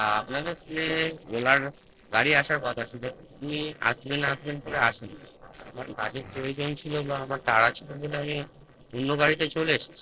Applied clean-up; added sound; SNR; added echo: neural separator model SepFormer DNS4.